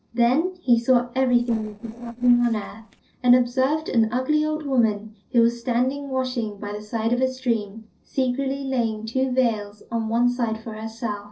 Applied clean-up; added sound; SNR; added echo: neural separator model SepFormer DNS4.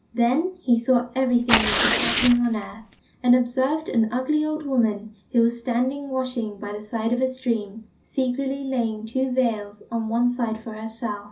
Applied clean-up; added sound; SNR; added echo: none; Tearing; -1 dB; reverberation time 0.4 s.